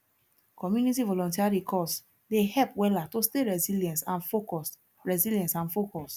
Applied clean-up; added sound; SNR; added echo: none; none; none; none.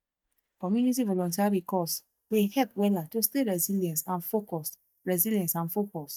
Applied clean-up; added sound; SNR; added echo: neural mask model DeepFilterNet 3.